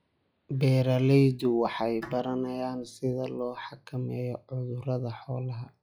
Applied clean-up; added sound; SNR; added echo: classical method log-MMSE.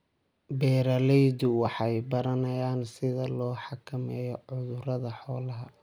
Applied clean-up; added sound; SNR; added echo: none; none; none; none.